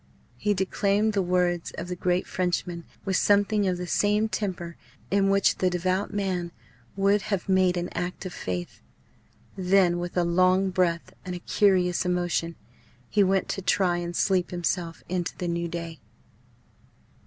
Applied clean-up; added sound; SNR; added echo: none; none; none; none.